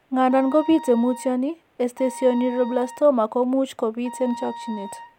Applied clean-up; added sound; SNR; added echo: none; Wind instrument, woodwind instrument; 15 dB; none.